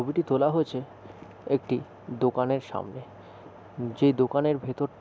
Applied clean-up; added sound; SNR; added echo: none; none; none; none.